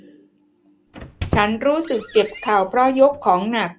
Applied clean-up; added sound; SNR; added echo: none; Squeak; 12 dB; none.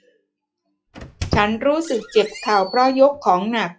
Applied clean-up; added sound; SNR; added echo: classical method log-MMSE.